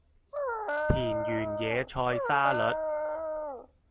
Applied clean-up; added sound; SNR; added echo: none; Dog; 0 dB; none.